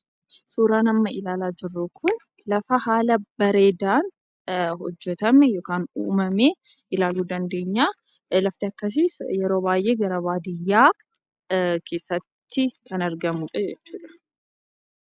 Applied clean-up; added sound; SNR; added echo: neural mask model Resemble Enhance denoiser.